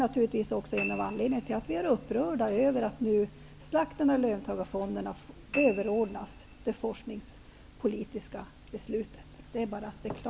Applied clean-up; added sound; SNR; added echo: none; Piano; 16 dB; none.